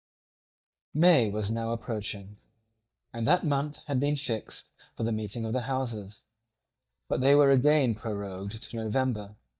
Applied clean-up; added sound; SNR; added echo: neural mask model DeepFilterNet 3.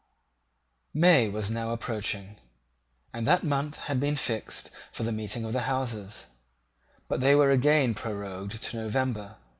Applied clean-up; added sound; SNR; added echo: none; none; none; none.